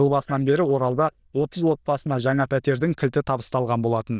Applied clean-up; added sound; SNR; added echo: neural diffusion model UNIVERSE++.